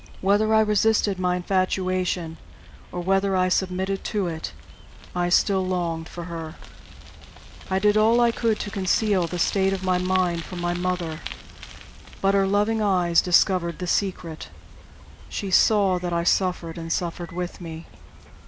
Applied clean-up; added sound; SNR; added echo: none; Bicycle; 15 dB; none.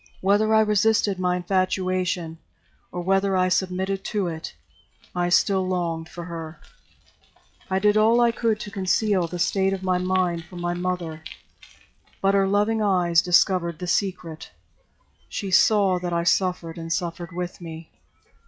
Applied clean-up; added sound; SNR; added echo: classical method log-MMSE.